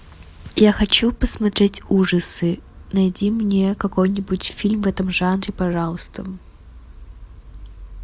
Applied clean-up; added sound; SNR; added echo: none; none; none; none.